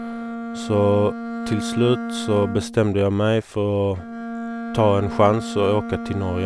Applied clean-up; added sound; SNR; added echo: none; Bowed string instrument; 9 dB; none.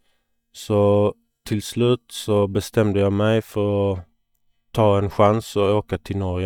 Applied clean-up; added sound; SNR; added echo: neural mask model DeepFilterNet 3.